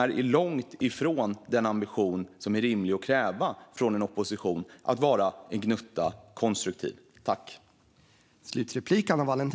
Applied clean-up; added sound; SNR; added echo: none; none; none; none.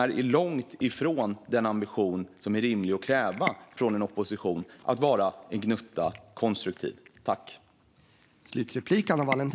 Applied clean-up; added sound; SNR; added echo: none; Cat; 17 dB; none.